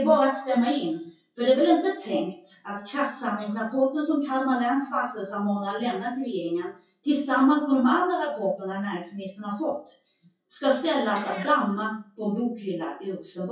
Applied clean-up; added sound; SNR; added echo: classical method WPE with log-MMSE.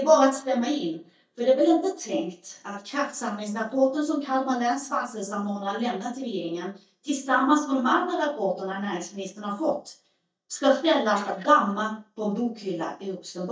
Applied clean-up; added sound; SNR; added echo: neural mask model DeepFilterNet 3.